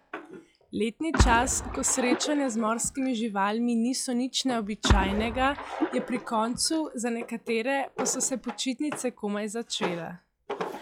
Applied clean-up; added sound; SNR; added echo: classical method log-MMSE.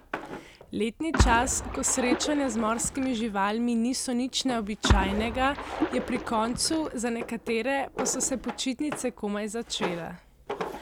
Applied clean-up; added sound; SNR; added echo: none; Drawer open or close + Splash, splatter; 4 dB; none.